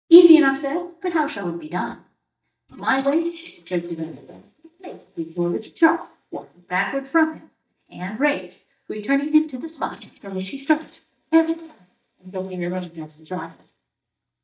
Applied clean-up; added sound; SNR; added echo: neural mask model DeepFilterNet 3.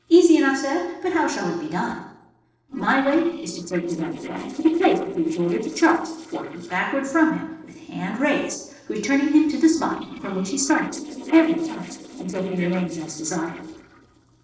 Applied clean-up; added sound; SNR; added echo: neural separator model SepFormer DNS4.